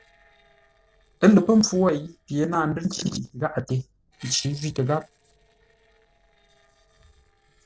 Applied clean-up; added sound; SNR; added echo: neural separator model SepFormer DNS4.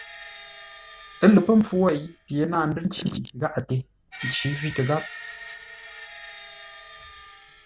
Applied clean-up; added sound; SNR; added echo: none; Screech; 15 dB; none.